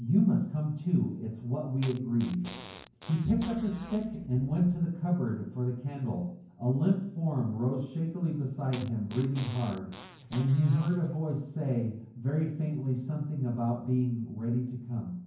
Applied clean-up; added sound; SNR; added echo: none; Fart; 18 dB; reverberation time 0.9 s.